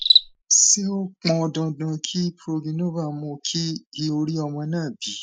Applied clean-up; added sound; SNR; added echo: neural mask model Resemble Enhance denoiser.